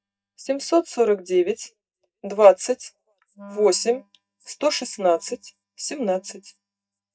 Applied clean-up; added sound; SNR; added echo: neural mask model DeepFilterNet 3.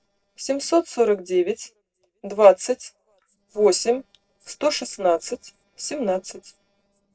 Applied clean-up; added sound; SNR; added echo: neural separator model SepFormer DNS4.